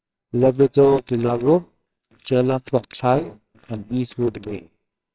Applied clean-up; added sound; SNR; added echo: neural separator model SepFormer WHAMR!.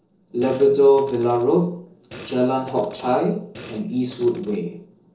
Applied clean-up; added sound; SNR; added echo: neural separator model SepFormer DNS4.